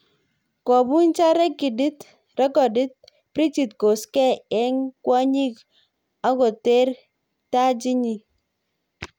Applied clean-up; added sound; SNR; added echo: none; none; none; none.